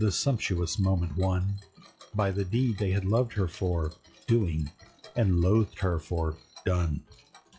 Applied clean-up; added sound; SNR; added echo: classical method log-MMSE.